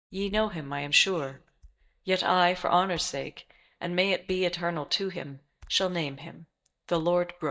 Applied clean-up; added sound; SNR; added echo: neural mask model DeepFilterNet 3.